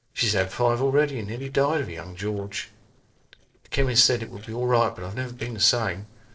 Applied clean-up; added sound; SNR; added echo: neural separator model SepFormer DNS4.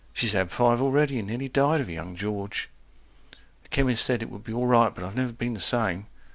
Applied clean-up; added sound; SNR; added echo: none; none; none; none.